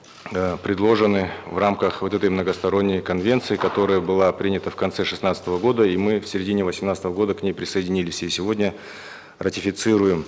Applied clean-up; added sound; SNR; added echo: none; none; none; none.